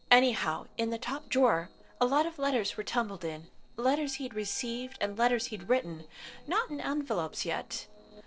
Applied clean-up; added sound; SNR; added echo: neural separator model SepFormer DNS4.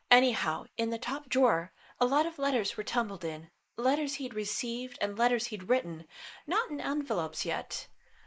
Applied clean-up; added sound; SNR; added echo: neural mask model Resemble Enhance denoiser.